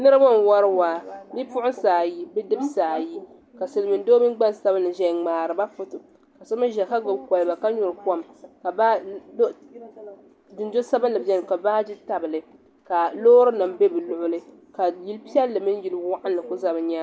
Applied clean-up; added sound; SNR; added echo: none; none; none; none.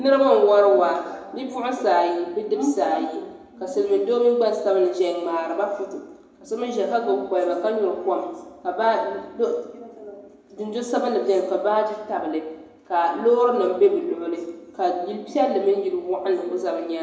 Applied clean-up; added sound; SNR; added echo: none; none; none; reverberation time 0.9 s.